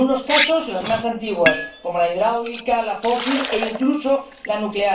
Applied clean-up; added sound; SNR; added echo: none; Liquid; 6 dB; reverberation time 0.3 s.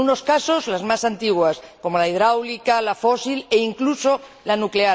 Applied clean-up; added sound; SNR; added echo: none; none; none; none.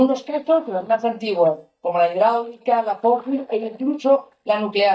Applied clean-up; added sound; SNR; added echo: neural mask model DeepFilterNet 3.